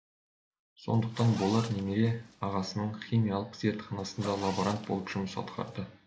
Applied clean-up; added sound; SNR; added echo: none; Zipper (clothing); 15 dB; none.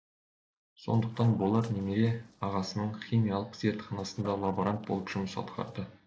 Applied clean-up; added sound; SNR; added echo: neural separator model SepFormer DNS4.